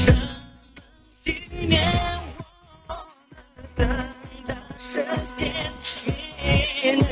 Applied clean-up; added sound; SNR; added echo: neural mask model RNNoise.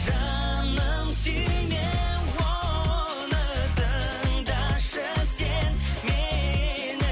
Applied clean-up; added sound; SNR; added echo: none; none; none; none.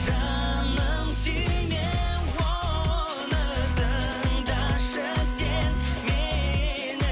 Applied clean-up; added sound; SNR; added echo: none; Bowed string instrument; 13 dB; none.